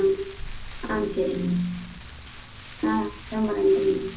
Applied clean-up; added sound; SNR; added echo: none; Rain; 13 dB; reverberation time 0.4 s.